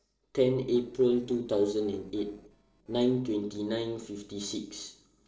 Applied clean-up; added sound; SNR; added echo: neural separator model SepFormer DNS4.